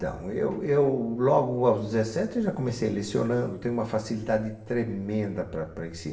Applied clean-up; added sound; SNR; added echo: none; none; none; reverberation time 1.1 s.